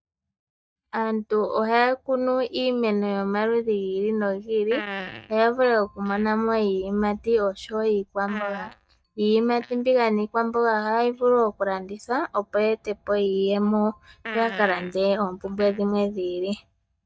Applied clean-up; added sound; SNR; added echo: neural mask model DeepFilterNet 3.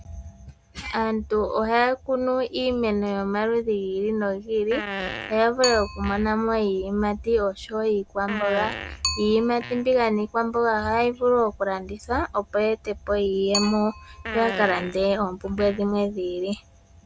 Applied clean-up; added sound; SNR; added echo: none; Fart + Bicycle; 10 dB; none.